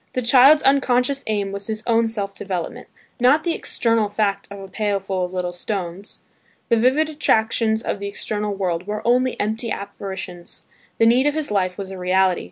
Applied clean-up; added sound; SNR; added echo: none; none; none; none.